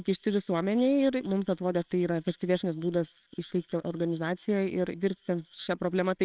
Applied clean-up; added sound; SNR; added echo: neural separator model SepFormer WHAMR!.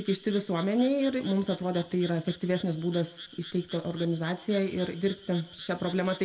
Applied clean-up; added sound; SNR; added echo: none; Frog; 17 dB; reverberation time 0.6 s.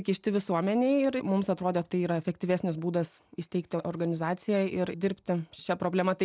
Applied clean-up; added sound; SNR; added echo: none; none; none; none.